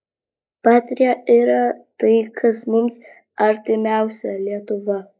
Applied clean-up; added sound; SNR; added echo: neural mask model Resemble Enhance denoiser.